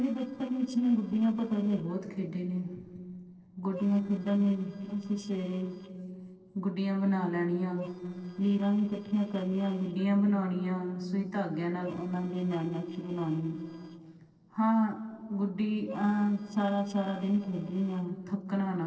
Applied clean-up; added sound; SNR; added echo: neural separator model SepFormer DNS4.